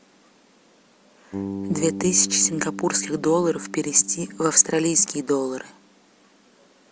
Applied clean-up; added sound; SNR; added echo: none; Bass guitar; 12 dB; none.